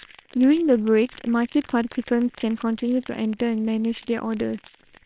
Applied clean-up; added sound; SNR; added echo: neural separator model SepFormer WHAMR!.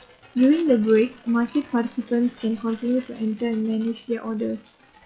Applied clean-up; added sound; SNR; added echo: classical method WPE with log-MMSE.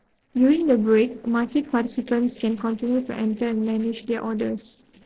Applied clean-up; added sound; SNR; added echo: neural separator model SepFormer DNS4.